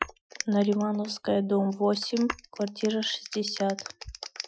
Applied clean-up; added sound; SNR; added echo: classical method Wiener filter.